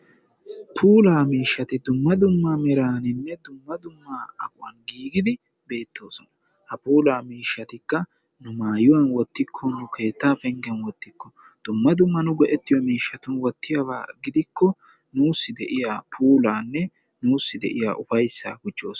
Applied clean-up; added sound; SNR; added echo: none; none; none; none.